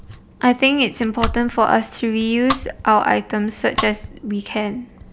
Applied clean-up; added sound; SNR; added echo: none; Domestic sounds, home sounds; 11 dB; none.